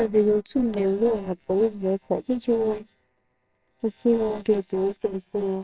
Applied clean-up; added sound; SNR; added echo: neural separator model SepFormer WHAMR!.